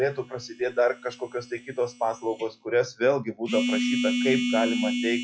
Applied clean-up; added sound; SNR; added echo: classical method log-MMSE.